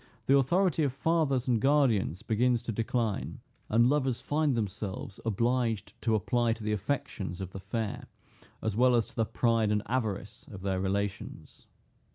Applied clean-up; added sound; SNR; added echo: none; none; none; none.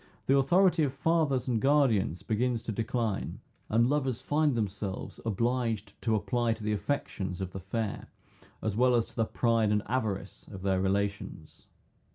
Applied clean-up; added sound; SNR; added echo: none; none; none; reverberation time 0.2 s.